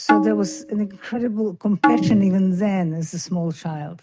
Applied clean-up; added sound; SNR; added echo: neural mask model RNNoise.